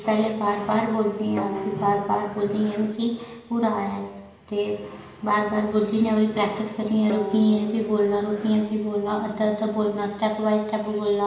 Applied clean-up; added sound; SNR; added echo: none; Guitar; 12 dB; reverberation time 1.1 s.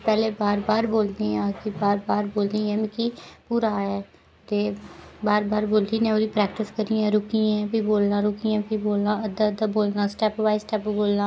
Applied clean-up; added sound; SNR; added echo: none; none; none; none.